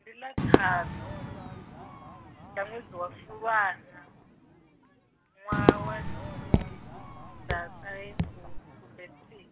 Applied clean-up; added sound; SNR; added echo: none; Raindrop / Drip + Crowd / Fireworks; -4 dB; none.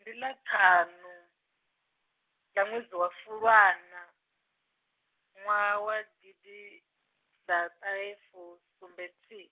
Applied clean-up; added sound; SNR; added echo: none; none; none; none.